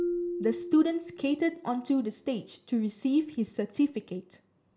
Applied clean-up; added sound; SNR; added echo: none; Marimba, xylophone; 10 dB; none.